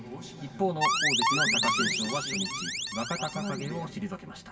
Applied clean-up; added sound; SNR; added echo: none; Alarm; -5 dB; reverberation time 2.7 s.